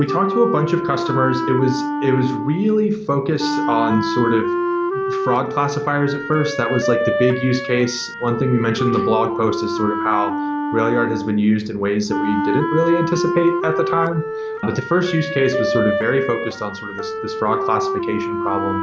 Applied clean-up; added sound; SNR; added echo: none; Wind instrument, woodwind instrument; 3 dB; none.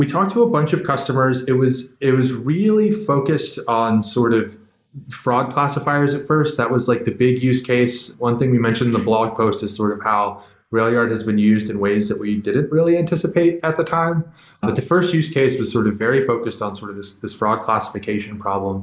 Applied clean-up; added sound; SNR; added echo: neural mask model Resemble Enhance denoiser.